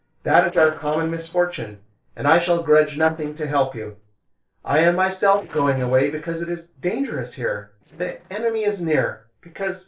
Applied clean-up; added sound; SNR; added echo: neural separator model SepFormer DNS4.